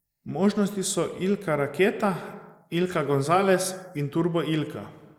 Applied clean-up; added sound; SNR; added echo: neural mask model Resemble Enhance denoiser.